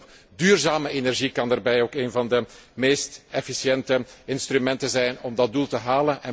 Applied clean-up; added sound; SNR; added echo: none; none; none; none.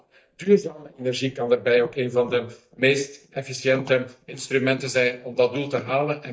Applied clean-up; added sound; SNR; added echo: neural mask model DeepFilterNet 3.